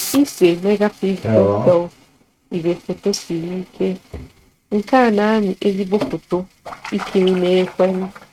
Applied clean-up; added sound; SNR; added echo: neural mask model RNNoise.